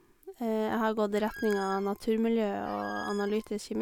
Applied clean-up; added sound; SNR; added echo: none; Squeak; 15 dB; none.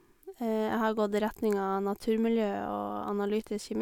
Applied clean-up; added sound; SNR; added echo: none; none; none; none.